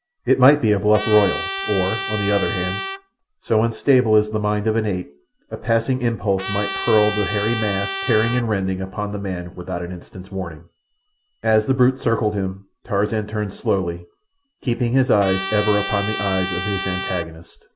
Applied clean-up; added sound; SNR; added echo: none; Trumpet; 6 dB; none.